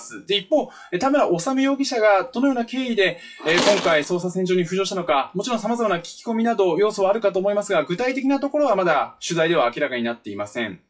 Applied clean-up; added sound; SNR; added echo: classical method WPE with log-MMSE.